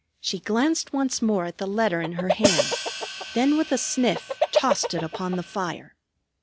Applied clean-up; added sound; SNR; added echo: none; Hi-hat + Chicken, rooster; 2 dB; none.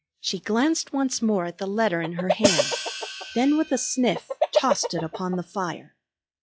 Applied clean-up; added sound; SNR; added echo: classical method log-MMSE.